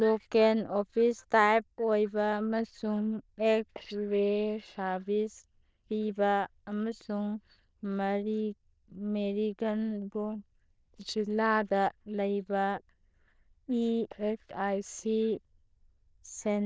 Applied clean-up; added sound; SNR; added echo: neural diffusion model UNIVERSE++.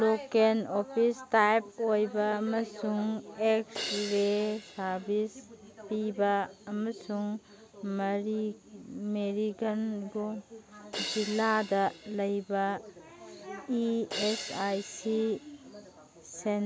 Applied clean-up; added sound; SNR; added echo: none; Crash cymbal; 10 dB; none.